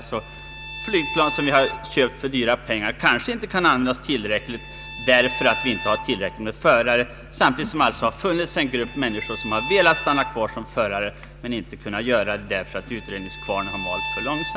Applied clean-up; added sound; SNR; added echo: none; Bowed string instrument; 11 dB; none.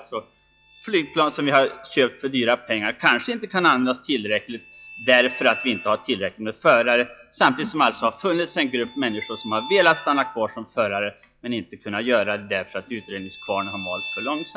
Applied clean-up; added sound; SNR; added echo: classical method log-MMSE.